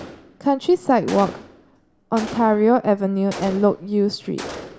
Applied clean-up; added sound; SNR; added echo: none; Gunshot, gunfire; 16 dB; none.